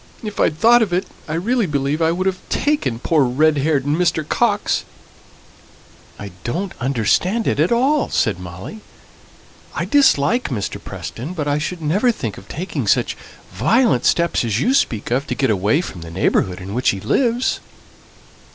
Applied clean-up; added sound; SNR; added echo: none; none; none; none.